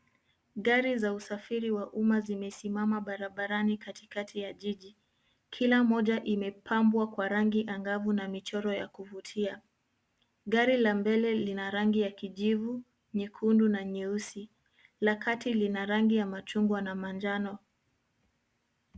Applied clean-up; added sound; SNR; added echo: none; none; none; none.